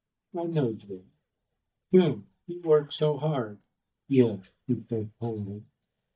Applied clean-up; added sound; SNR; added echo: neural mask model DeepFilterNet 3.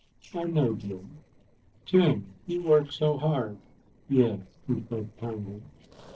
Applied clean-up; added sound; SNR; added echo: neural separator model SepFormer DNS4.